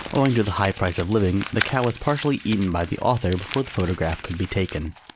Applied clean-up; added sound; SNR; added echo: none; Crumpling, crinkling; 13 dB; none.